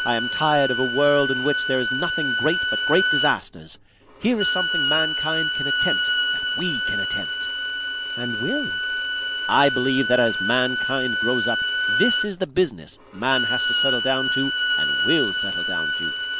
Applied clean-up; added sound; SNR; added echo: none; Bowed string instrument; -1 dB; none.